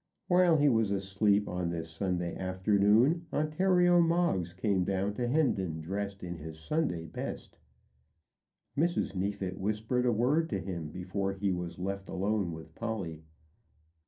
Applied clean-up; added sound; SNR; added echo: none; none; none; reverberation time 0.3 s.